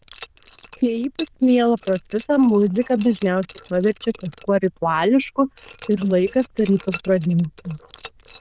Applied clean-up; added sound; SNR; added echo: neural diffusion model UNIVERSE++.